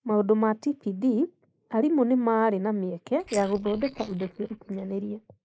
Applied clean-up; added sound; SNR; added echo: neural mask model Resemble Enhance denoiser.